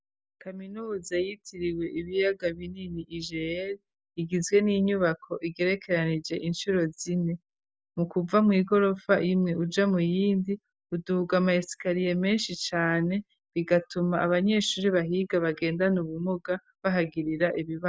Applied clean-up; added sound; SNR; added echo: none; none; none; none.